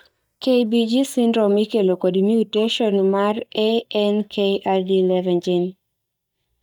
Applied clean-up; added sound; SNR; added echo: neural mask model DeepFilterNet 3.